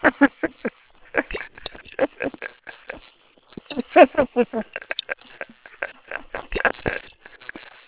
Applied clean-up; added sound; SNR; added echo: neural separator model SepFormer WHAM!.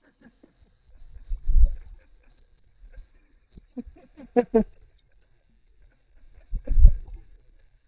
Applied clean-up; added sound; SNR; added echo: neural mask model DeepFilterNet 3.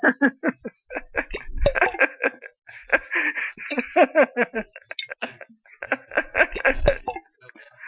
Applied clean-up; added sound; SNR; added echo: classical method Wiener filter.